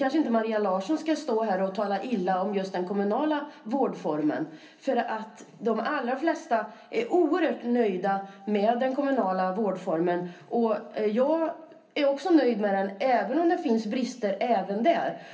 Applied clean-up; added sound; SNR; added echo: none; none; none; reverberation time 0.3 s.